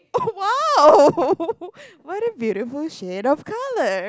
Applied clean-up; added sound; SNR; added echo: none; none; none; none.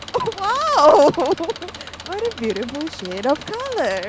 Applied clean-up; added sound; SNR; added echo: none; Engine; 15 dB; none.